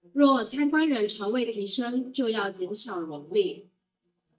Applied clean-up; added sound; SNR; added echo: neural mask model DeepFilterNet 3.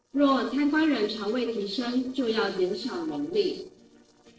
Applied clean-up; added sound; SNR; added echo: neural separator model SepFormer DNS4.